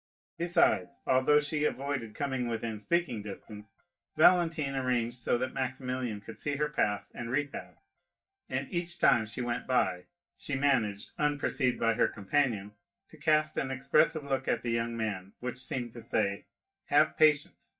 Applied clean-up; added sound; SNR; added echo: neural mask model DeepFilterNet 3.